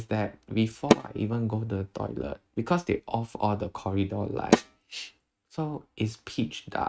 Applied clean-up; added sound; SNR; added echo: neural mask model RNNoise.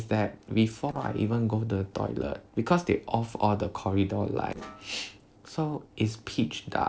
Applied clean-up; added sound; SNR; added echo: neural separator model SepFormer DNS4.